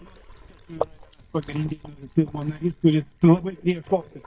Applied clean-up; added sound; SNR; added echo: neural mask model DeepFilterNet 3.